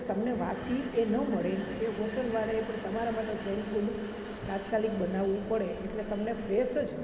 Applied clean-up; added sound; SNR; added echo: none; Vehicle; 11 dB; reverberation time 1.2 s.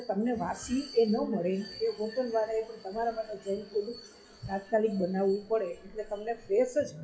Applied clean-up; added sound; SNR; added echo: classical method WPE with log-MMSE.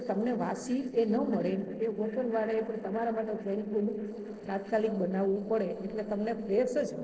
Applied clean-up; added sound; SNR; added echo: neural separator model SepFormer DNS4.